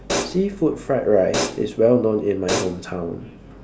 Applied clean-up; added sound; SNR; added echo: none; Hi-hat; 8 dB; none.